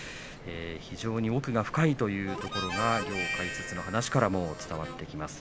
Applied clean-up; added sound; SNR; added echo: none; Harmonica; 6 dB; none.